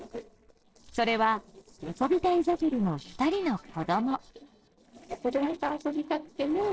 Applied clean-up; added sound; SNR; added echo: neural separator model SepFormer DNS4.